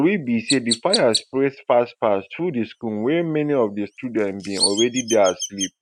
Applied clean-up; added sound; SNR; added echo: neural mask model RNNoise.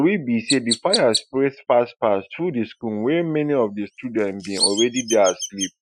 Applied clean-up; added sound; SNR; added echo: classical method Wiener filter.